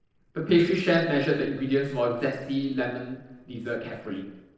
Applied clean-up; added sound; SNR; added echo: neural separator model SepFormer DNS4.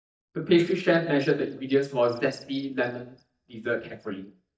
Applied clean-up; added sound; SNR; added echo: neural mask model DeepFilterNet 3.